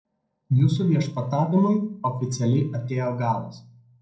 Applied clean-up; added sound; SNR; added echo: neural separator model SepFormer DNS4.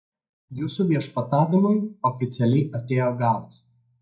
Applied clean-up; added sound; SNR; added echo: neural mask model DeepFilterNet 3.